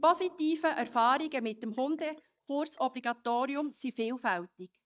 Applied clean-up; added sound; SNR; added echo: neural mask model DeepFilterNet 3.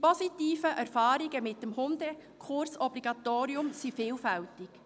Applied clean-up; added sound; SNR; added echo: none; none; none; none.